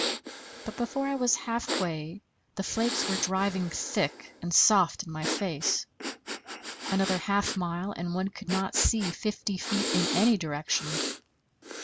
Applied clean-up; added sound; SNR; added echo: none; Breathing; 7 dB; none.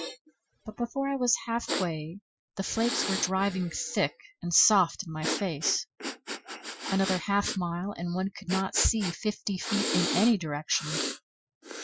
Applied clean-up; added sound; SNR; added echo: classical method Wiener filter.